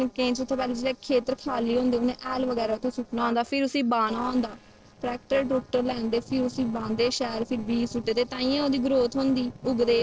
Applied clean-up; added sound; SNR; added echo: neural separator model SepFormer DNS4.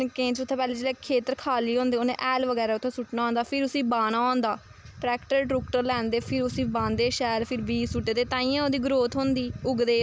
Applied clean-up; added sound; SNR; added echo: none; none; none; none.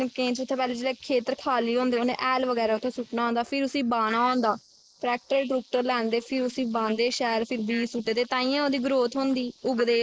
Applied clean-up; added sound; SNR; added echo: neural mask model Resemble Enhance denoiser.